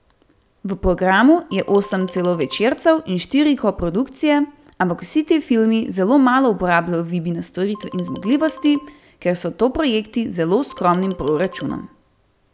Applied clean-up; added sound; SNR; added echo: none; Marimba, xylophone; 20 dB; none.